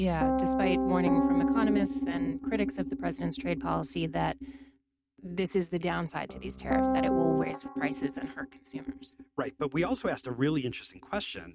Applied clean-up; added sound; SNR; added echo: neural mask model RNNoise.